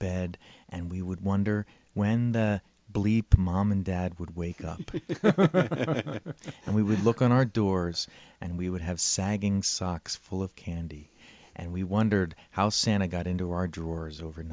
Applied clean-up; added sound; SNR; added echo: none; none; none; none.